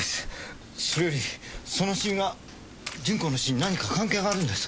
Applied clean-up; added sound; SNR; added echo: none; Splash, splatter + Wind; 14 dB; none.